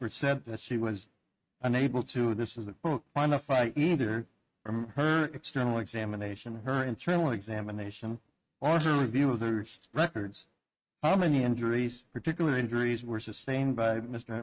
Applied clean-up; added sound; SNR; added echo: neural mask model RNNoise.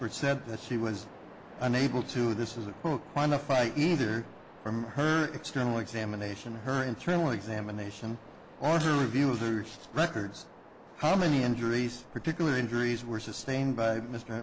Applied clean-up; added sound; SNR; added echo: none; Waves, surf; 20 dB; none.